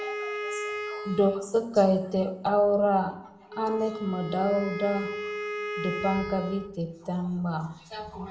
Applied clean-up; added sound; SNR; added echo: none; Wind instrument, woodwind instrument; 9 dB; reverberation time 0.8 s.